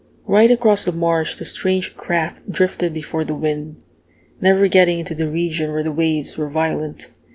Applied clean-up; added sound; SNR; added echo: none; none; none; none.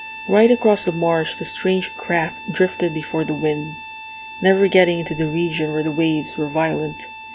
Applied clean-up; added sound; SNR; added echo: none; Harmonica; 14 dB; none.